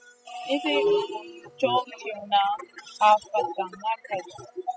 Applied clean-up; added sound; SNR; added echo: classical method spectral subtraction.